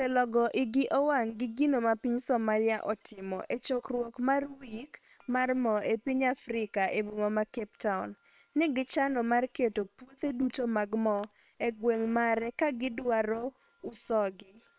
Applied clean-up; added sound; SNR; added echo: neural separator model SepFormer WHAM!.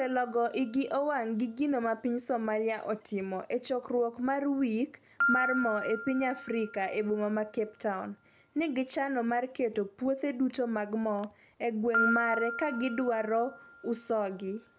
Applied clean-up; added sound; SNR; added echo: none; Piano; 8 dB; none.